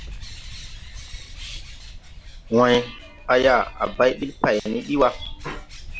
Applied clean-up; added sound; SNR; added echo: none; Bird; 14 dB; none.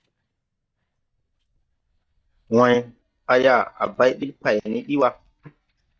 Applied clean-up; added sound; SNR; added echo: neural mask model DeepFilterNet 3.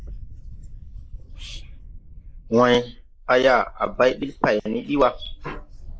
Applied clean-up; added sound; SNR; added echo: neural mask model Resemble Enhance denoiser.